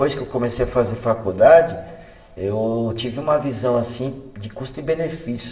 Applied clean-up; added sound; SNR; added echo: none; none; none; reverberation time 1.0 s.